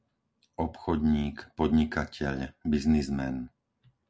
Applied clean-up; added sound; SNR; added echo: none; none; none; none.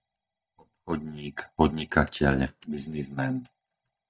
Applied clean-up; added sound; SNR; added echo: neural mask model DeepFilterNet 3.